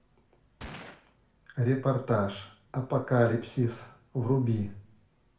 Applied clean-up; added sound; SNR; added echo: none; Gunshot, gunfire; 17 dB; reverberation time 0.4 s.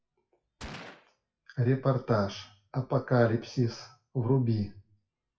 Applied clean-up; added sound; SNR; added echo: classical method WPE with log-MMSE.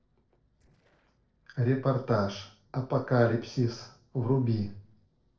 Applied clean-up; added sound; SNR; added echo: neural separator model SepFormer DNS4.